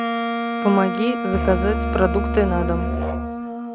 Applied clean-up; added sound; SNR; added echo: none; Wind instrument, woodwind instrument + Musical instrument; 1 dB; none.